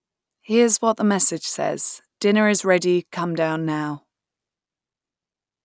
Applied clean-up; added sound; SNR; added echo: none; none; none; none.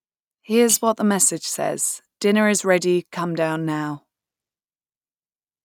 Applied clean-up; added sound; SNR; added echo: neural mask model RNNoise.